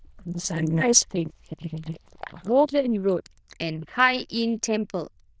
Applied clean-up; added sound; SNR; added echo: neural diffusion model UNIVERSE++.